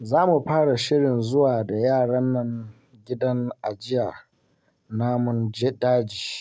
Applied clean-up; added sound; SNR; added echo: none; none; none; none.